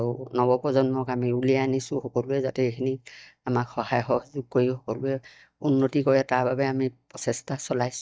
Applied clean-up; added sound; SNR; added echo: neural mask model DeepFilterNet 3.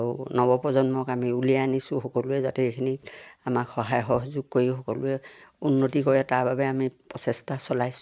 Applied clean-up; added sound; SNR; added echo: none; none; none; none.